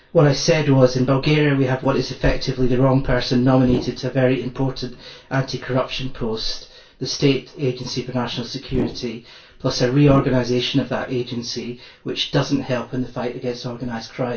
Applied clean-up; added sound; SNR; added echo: none; Whoosh, swoosh, swish; 5 dB; reverberation time 0.2 s.